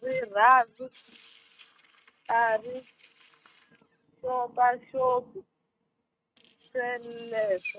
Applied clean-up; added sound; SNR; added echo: neural mask model RNNoise.